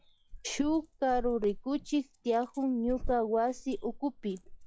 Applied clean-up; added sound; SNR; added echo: classical method log-MMSE.